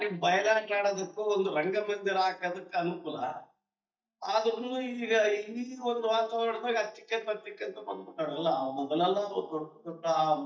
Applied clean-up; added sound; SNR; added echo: neural mask model DeepFilterNet 3.